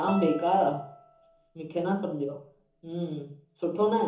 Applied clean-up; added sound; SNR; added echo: none; Guitar; 15 dB; reverberation time 1.2 s.